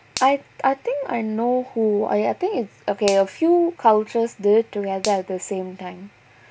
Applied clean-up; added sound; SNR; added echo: none; Finger snapping; 17 dB; none.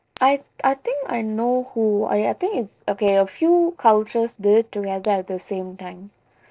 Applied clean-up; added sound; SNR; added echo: neural separator model SepFormer DNS4.